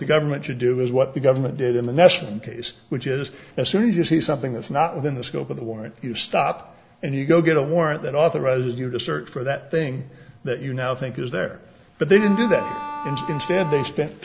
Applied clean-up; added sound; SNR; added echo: none; Bowed string instrument; 9 dB; none.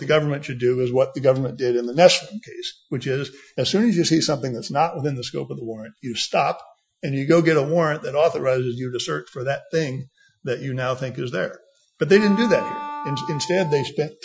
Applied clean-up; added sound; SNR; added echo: classical method Wiener filter.